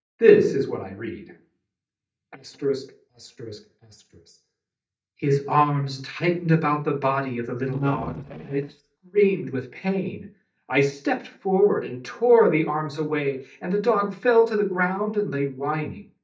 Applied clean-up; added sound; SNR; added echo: neural mask model DeepFilterNet 3.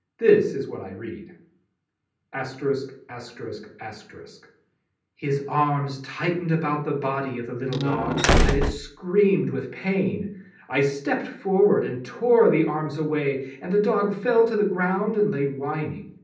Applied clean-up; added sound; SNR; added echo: none; Slam; -3 dB; reverberation time 0.6 s.